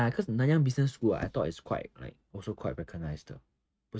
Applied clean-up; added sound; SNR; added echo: neural mask model RNNoise.